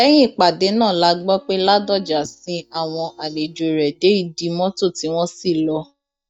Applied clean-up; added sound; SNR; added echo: neural mask model DeepFilterNet 3.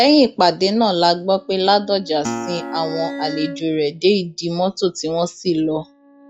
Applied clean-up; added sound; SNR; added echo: classical method log-MMSE.